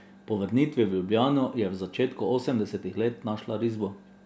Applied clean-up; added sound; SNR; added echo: none; none; none; none.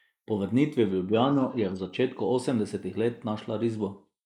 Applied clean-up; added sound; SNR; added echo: neural mask model Resemble Enhance denoiser.